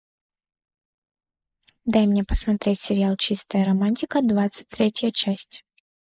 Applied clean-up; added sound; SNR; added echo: neural mask model Resemble Enhance denoiser.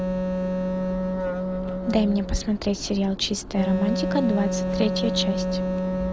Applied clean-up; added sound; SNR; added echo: none; Wind instrument, woodwind instrument; 1 dB; none.